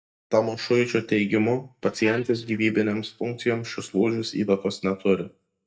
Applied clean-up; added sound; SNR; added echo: neural mask model DeepFilterNet 3.